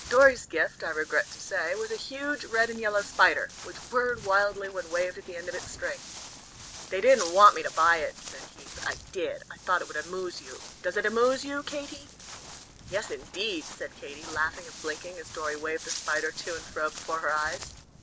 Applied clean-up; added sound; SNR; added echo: none; Walk, footsteps; 15 dB; none.